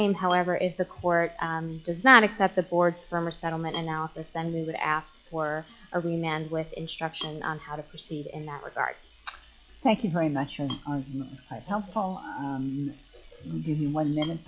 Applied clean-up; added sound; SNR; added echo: classical method log-MMSE.